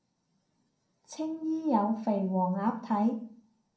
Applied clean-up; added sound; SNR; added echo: none; none; none; reverberation time 0.6 s.